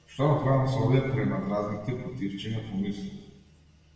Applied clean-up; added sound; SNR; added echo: none; none; none; reverberation time 1.2 s.